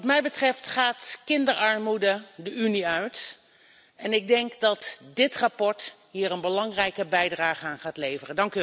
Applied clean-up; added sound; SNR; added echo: none; none; none; none.